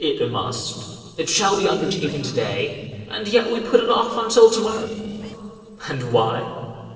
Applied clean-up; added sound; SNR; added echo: neural separator model SepFormer DNS4.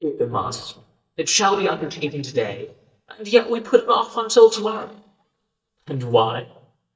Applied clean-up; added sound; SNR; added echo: neural mask model DeepFilterNet 3.